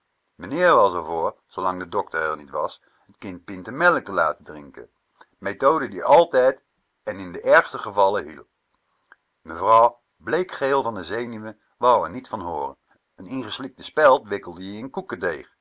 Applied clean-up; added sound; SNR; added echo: none; none; none; none.